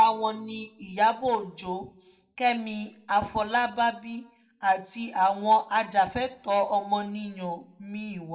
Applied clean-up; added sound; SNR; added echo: none; none; none; reverberation time 0.4 s.